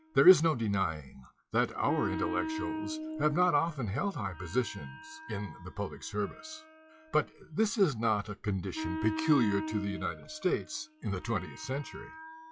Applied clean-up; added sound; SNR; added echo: classical method log-MMSE.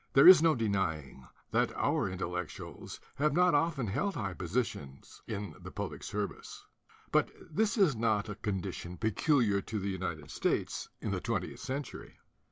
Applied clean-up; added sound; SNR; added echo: none; none; none; none.